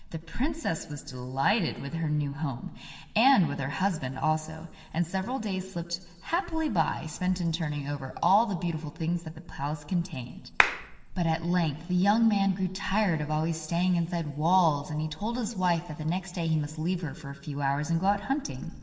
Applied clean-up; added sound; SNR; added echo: none; Clapping; 2 dB; reverberation time 1.6 s.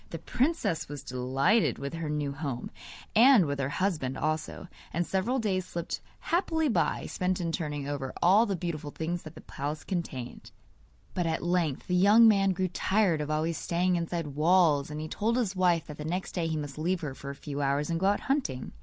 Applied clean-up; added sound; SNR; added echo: none; none; none; none.